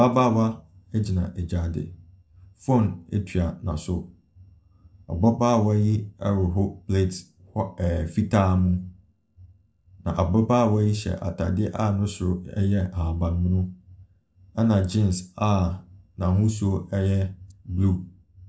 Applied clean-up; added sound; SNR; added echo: none; none; none; none.